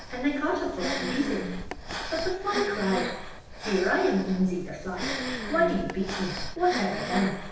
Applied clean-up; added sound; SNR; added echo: none; Breathing; 6 dB; reverberation time 0.9 s.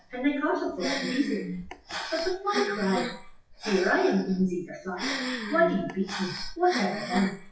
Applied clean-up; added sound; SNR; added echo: classical method WPE with log-MMSE.